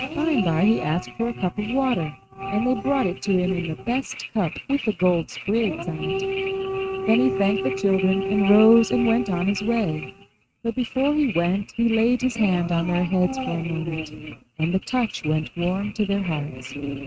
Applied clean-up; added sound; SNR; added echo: neural mask model RNNoise.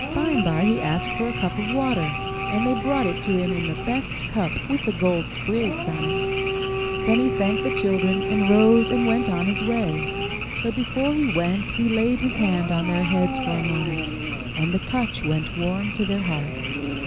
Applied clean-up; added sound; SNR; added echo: none; Frog + Siren / Dog; 4 dB; none.